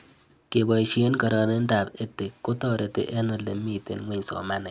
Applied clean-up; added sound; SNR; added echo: none; none; none; none.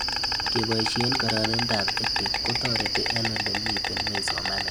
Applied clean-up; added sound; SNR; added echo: none; Insect; -5 dB; none.